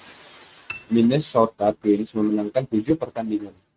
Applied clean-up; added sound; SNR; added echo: neural mask model RNNoise.